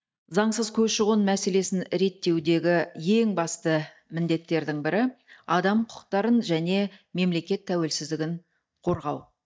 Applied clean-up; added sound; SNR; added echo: neural mask model DeepFilterNet 3.